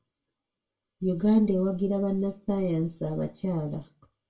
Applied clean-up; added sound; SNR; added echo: none; none; none; reverberation time 0.2 s.